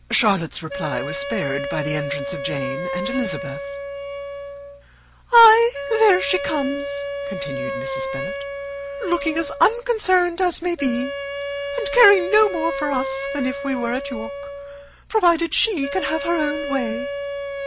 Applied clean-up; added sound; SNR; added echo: none; Wind instrument, woodwind instrument; 7 dB; none.